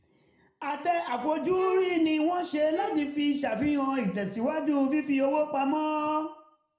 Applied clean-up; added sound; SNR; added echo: none; Bowed string instrument; 16 dB; reverberation time 0.5 s.